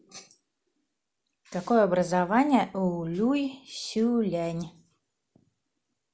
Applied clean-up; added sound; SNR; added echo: none; none; none; none.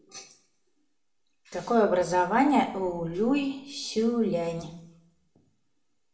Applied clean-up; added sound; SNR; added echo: none; none; none; reverberation time 0.6 s.